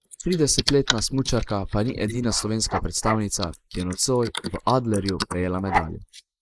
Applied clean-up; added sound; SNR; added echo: neural mask model Resemble Enhance denoiser.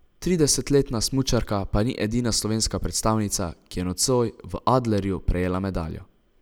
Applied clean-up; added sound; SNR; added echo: none; none; none; none.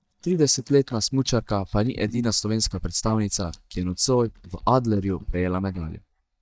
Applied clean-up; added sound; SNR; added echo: neural mask model DeepFilterNet 3.